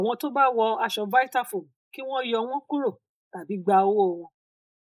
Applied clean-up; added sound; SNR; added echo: neural mask model Resemble Enhance denoiser.